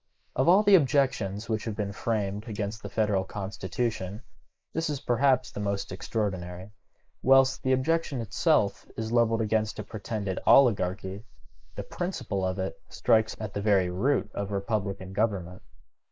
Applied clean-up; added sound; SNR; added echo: neural mask model Resemble Enhance denoiser.